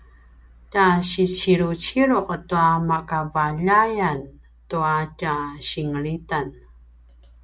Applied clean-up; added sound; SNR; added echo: none; none; none; none.